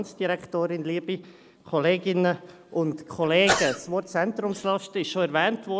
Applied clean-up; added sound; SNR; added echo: none; Sneeze / Cough; 4 dB; none.